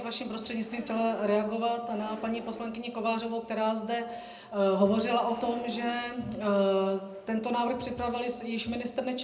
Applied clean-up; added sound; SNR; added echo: none; Zipper (clothing); 18 dB; reverberation time 0.5 s.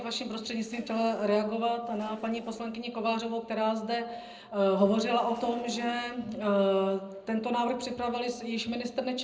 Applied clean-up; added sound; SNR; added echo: neural separator model SepFormer DNS4.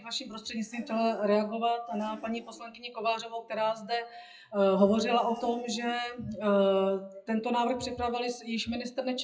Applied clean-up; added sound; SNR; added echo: classical method WPE with log-MMSE.